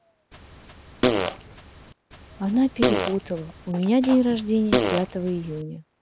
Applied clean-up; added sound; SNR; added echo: none; Fart; 2 dB; none.